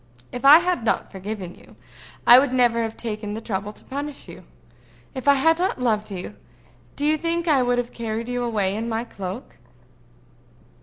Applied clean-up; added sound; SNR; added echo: none; none; none; none.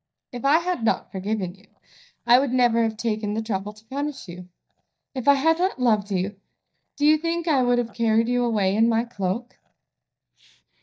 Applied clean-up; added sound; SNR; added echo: neural mask model DeepFilterNet 3.